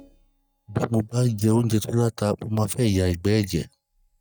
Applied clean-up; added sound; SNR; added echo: neural mask model DeepFilterNet 3.